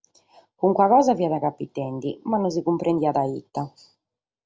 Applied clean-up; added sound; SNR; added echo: none; none; none; none.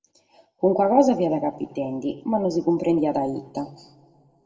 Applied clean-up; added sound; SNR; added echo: none; none; none; reverberation time 1.3 s.